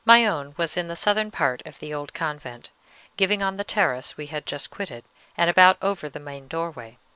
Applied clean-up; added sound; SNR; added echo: none; none; none; none.